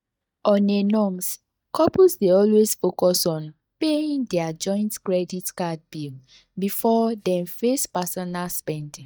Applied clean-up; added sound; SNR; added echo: neural mask model DeepFilterNet 3.